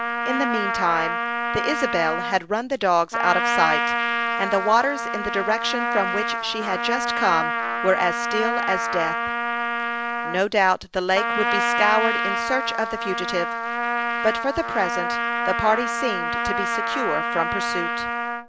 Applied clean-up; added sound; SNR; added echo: none; Trumpet; 0 dB; none.